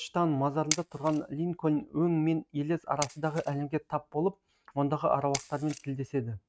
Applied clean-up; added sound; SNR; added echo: neural mask model RNNoise.